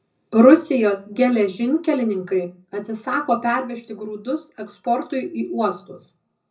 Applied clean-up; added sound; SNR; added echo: none; none; none; reverberation time 0.4 s.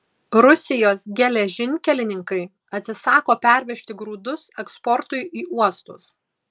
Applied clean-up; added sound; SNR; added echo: none; none; none; none.